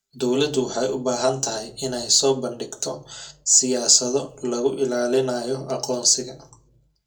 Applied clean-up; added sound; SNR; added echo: none; none; none; reverberation time 0.2 s.